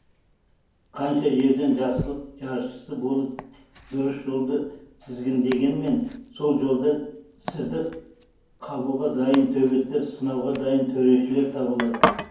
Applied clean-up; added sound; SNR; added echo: none; Domestic sounds, home sounds; 11 dB; reverberation time 0.9 s.